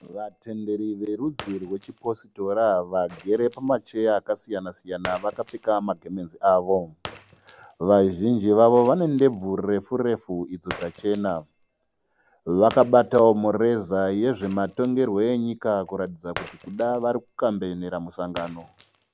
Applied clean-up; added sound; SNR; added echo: none; Shatter; 19 dB; none.